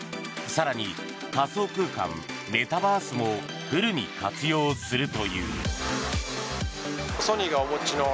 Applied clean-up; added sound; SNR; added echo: none; none; none; none.